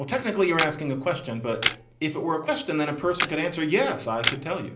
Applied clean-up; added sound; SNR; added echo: none; Camera; 5 dB; reverberation time 0.5 s.